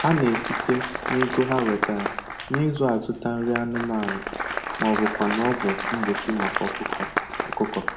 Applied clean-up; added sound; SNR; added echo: none; Applause; 4 dB; reverberation time 0.6 s.